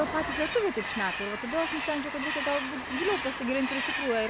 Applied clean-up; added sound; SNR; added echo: none; Train; 3 dB; none.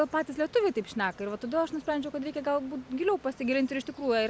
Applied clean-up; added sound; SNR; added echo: none; none; none; none.